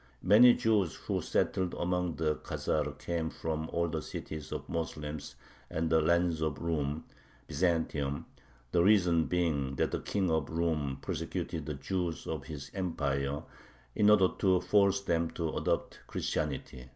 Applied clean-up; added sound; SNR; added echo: none; none; none; none.